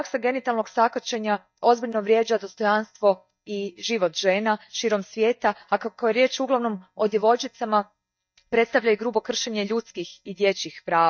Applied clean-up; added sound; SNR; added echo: neural mask model DeepFilterNet 3.